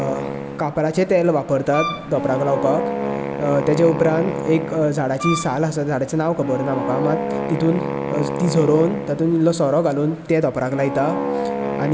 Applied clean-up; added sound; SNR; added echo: none; Wind instrument, woodwind instrument + Wind instrument, woodwind instrument; 6 dB; none.